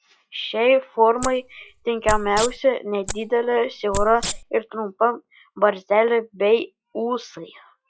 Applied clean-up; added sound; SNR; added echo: classical method log-MMSE.